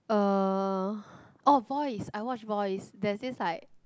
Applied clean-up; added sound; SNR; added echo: none; none; none; none.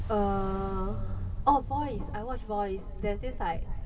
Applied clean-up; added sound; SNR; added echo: none; Ocean; 2 dB; reverberation time 2.3 s.